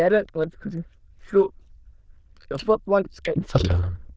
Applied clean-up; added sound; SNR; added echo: neural diffusion model UNIVERSE++.